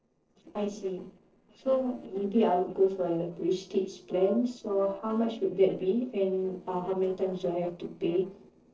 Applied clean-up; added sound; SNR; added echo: neural separator model SepFormer DNS4.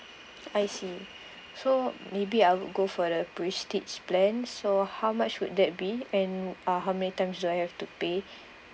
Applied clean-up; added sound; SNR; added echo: none; none; none; none.